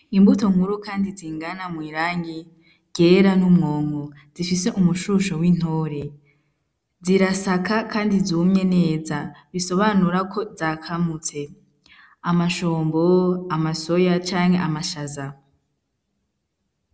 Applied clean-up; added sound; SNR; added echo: none; none; none; none.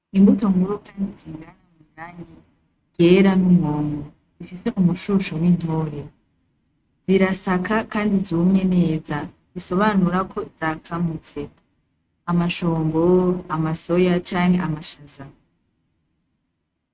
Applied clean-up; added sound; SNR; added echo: neural mask model RNNoise.